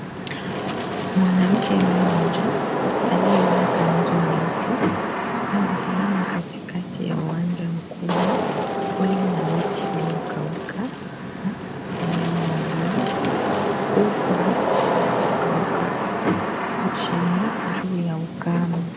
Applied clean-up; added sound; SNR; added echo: none; Wind / Rain; -2 dB; reverberation time 0.8 s.